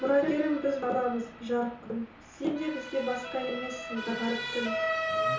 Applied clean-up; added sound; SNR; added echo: none; Motor vehicle (road) / Siren; 5 dB; reverberation time 0.6 s.